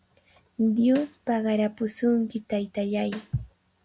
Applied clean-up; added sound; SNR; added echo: none; Snare drum; 18 dB; none.